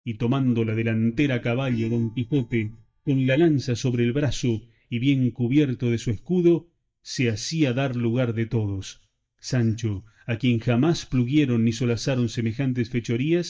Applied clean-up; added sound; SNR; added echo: neural mask model DeepFilterNet 3.